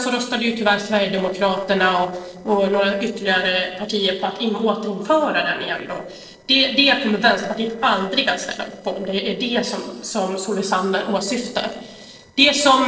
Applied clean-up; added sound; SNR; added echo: neural separator model SepFormer DNS4.